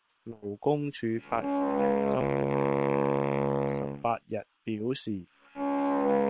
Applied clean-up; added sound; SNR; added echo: neural separator model SepFormer WHAM!.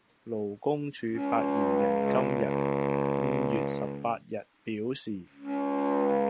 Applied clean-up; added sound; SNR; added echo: none; Wind instrument, woodwind instrument; -5 dB; none.